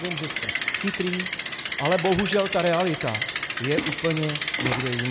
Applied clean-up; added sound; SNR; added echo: none; Bicycle; -3 dB; none.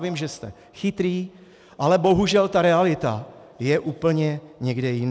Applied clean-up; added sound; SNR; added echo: none; none; none; none.